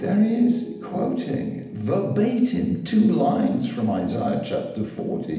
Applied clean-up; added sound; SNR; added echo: none; Piano; 19 dB; reverberation time 0.8 s.